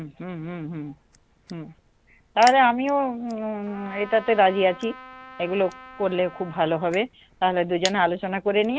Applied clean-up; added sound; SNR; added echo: none; Crushing + Trumpet; 17 dB; none.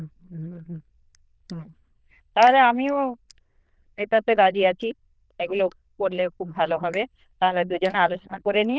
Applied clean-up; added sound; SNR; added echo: neural diffusion model UNIVERSE++.